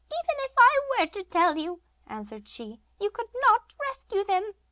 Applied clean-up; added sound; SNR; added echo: none; none; none; none.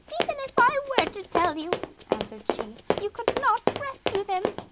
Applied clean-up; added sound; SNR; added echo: none; Run; 1 dB; none.